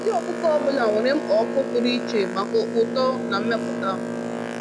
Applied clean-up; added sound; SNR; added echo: none; Boat, Water vehicle; 4 dB; none.